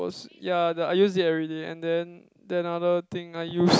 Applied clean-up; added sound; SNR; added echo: none; none; none; none.